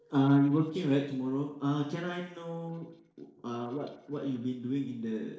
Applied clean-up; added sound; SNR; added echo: neural separator model SepFormer DNS4.